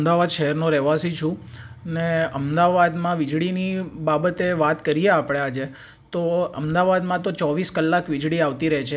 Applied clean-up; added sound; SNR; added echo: none; none; none; none.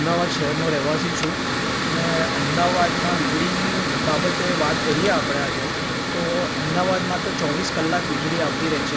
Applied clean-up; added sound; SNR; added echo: none; Mechanical fan; -1 dB; none.